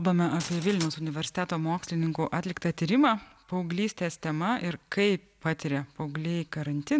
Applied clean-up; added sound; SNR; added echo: none; Glass; 13 dB; none.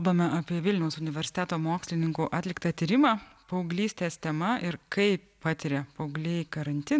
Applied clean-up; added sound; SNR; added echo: none; none; none; none.